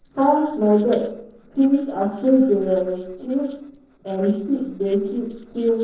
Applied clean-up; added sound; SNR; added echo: neural separator model SepFormer DNS4.